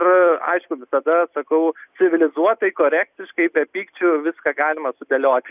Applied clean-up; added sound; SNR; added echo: none; none; none; none.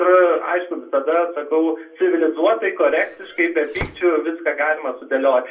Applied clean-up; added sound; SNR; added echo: none; Squeak / Slam / Wood; 16 dB; reverberation time 0.2 s.